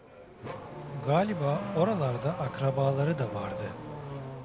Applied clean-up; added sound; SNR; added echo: none; Accelerating, revving, vroom / Car; 8 dB; none.